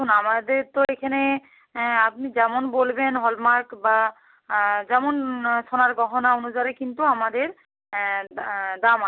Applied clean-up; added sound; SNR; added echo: none; none; none; none.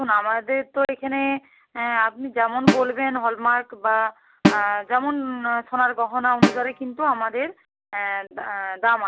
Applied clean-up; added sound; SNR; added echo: none; Snare drum; 1 dB; none.